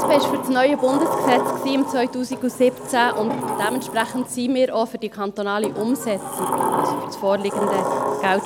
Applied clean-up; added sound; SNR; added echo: none; Sliding door; 3 dB; none.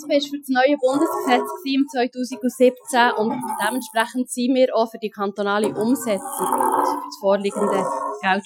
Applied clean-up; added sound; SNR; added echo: classical method Wiener filter.